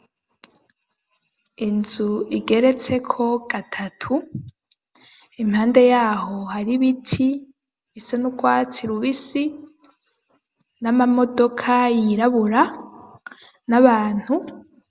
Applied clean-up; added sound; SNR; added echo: none; none; none; none.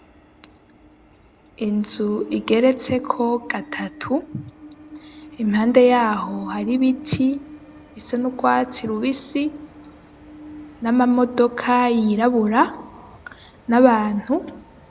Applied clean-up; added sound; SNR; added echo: none; Train; 20 dB; none.